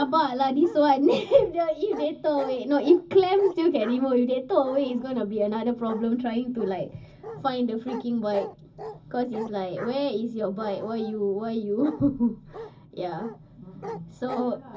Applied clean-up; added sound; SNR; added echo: none; Bark; 17 dB; reverberation time 0.4 s.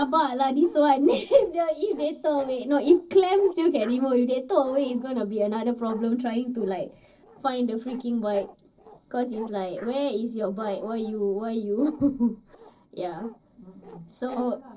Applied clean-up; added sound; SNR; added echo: neural separator model SepFormer DNS4.